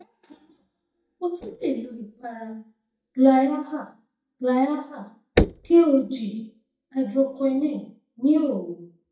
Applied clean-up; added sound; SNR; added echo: neural mask model DeepFilterNet 3.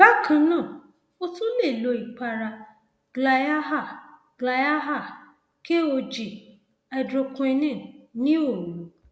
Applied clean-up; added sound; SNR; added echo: none; none; none; none.